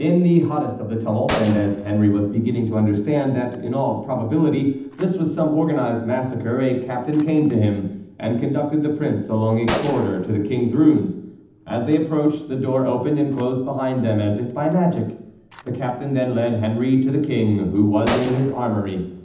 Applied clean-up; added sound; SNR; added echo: none; Gunshot, gunfire; 16 dB; reverberation time 0.8 s.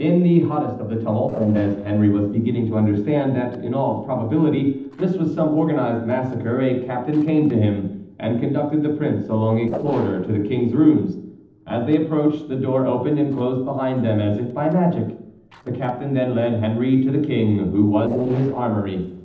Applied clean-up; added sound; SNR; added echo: neural separator model SepFormer DNS4.